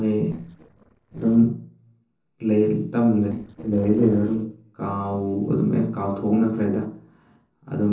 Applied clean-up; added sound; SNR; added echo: neural separator model SepFormer DNS4.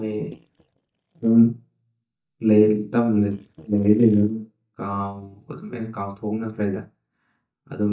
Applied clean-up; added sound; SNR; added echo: neural mask model DeepFilterNet 3.